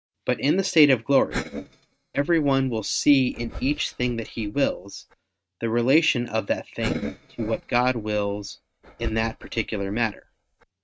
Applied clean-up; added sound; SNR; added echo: neural mask model RNNoise.